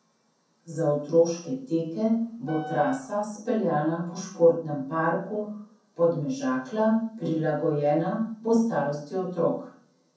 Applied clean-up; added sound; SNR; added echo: none; Wind instrument, woodwind instrument; 13 dB; reverberation time 0.6 s.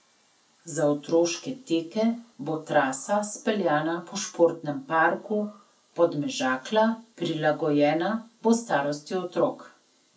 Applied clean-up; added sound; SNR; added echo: none; none; none; none.